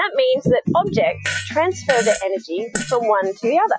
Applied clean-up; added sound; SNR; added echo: classical method Wiener filter.